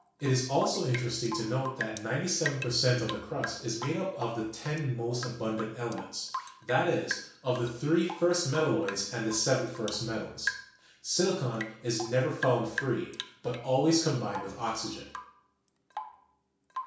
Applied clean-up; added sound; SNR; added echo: none; Drip / Rain; 12 dB; reverberation time 0.6 s.